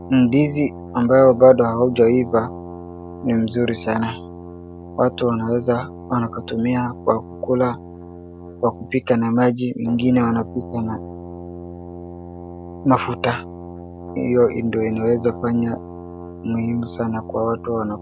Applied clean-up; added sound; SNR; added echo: none; Brass instrument; 14 dB; none.